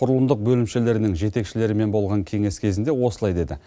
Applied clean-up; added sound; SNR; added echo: none; none; none; none.